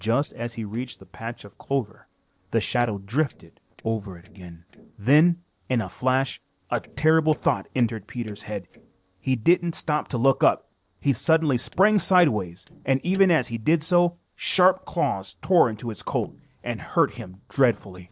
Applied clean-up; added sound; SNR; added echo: neural separator model SepFormer DNS4.